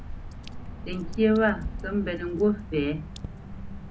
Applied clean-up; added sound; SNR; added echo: none; Drip / Water; 8 dB; reverberation time 0.4 s.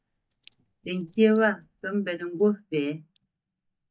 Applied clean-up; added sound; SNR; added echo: neural mask model DeepFilterNet 3.